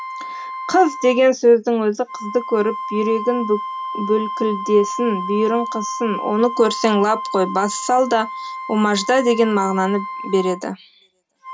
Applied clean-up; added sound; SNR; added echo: none; Wind instrument, woodwind instrument; 9 dB; reverberation time 0.3 s.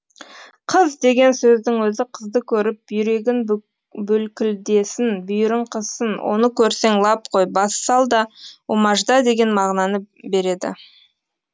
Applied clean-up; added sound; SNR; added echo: none; none; none; none.